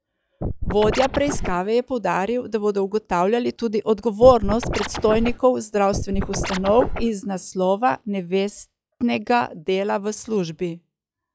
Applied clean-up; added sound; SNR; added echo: classical method log-MMSE.